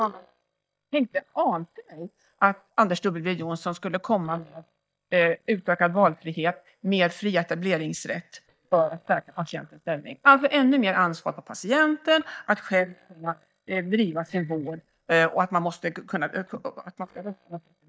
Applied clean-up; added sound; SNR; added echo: neural mask model DeepFilterNet 3.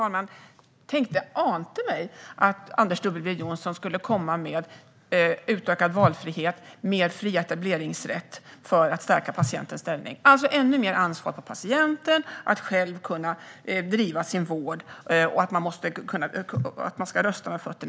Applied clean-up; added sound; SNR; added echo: none; none; none; none.